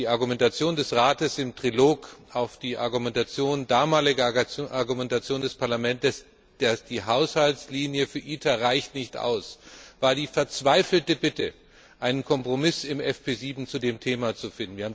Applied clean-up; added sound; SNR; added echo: none; none; none; none.